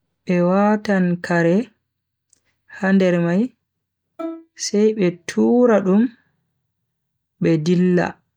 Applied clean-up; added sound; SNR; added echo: neural mask model DeepFilterNet 3.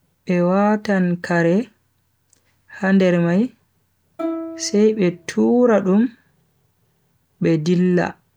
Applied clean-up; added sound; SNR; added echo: none; Plucked string instrument; 12 dB; none.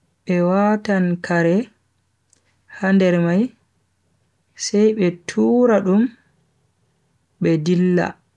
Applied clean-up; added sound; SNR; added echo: none; none; none; none.